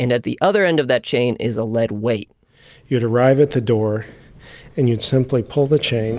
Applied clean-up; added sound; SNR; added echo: none; none; none; none.